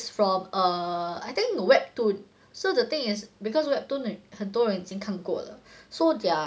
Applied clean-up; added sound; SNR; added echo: none; none; none; none.